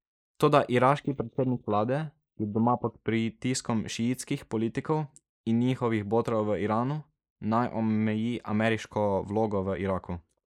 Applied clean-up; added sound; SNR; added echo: neural mask model Resemble Enhance denoiser.